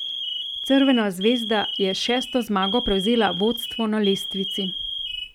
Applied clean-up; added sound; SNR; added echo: none; Alarm; 7 dB; none.